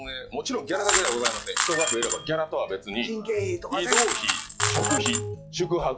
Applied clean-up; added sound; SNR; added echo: classical method log-MMSE.